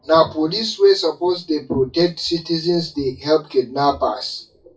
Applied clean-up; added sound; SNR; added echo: classical method WPE with log-MMSE.